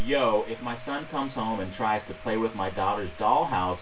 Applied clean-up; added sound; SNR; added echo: none; Domestic sounds, home sounds; 18 dB; reverberation time 0.2 s.